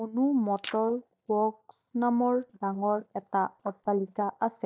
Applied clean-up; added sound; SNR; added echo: neural mask model DeepFilterNet 3.